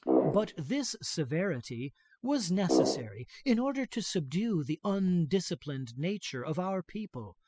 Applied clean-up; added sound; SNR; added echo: classical method spectral subtraction.